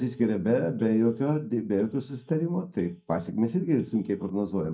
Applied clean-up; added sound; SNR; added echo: neural mask model DeepFilterNet 3.